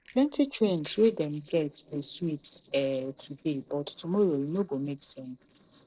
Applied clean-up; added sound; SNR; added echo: neural separator model SepFormer DNS4.